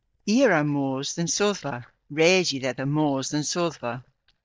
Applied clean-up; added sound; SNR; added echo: neural mask model DeepFilterNet 3.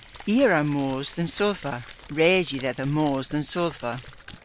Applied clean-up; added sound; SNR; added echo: none; Splash, splatter + Hiss; 18 dB; none.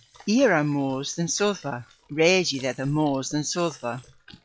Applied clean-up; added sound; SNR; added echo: classical method log-MMSE.